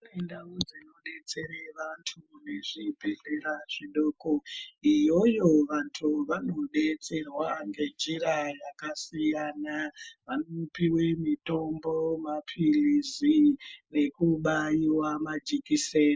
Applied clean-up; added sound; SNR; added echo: neural mask model Resemble Enhance denoiser.